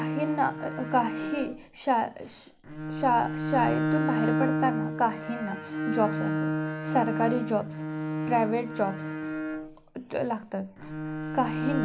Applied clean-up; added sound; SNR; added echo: none; Bowed string instrument; 1 dB; none.